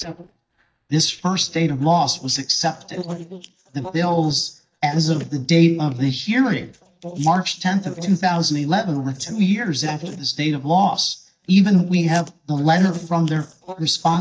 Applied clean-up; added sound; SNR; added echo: neural mask model DeepFilterNet 3.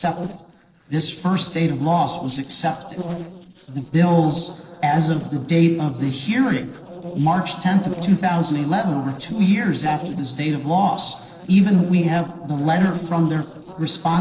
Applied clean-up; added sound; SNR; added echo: neural separator model SepFormer DNS4.